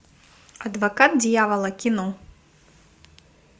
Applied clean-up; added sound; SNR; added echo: none; none; none; none.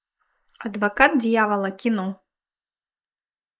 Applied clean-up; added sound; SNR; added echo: neural mask model Resemble Enhance denoiser.